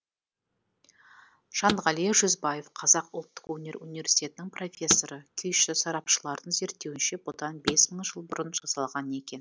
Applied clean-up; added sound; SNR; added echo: none; Car; 12 dB; none.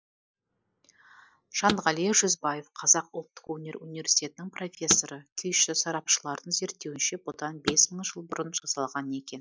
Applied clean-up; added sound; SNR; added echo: classical method Wiener filter.